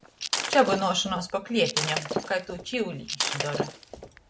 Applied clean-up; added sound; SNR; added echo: none; Shatter; 4 dB; none.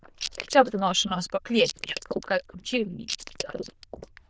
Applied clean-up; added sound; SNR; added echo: neural diffusion model UNIVERSE++.